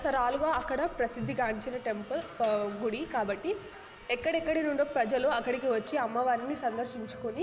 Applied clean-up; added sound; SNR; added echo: none; Subway, metro, underground; 18 dB; none.